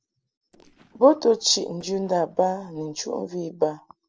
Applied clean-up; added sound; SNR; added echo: neural separator model SepFormer DNS4.